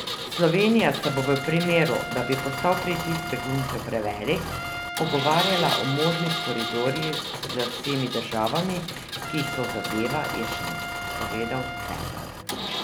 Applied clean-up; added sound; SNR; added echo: none; Trumpet + Engine; 4 dB; none.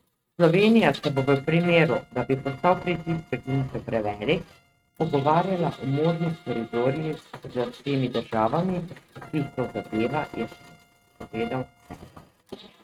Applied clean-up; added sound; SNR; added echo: neural mask model RNNoise.